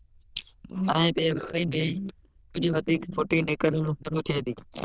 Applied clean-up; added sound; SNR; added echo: neural diffusion model UNIVERSE++.